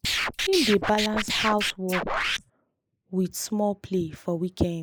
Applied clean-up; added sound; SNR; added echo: neural mask model Resemble Enhance denoiser.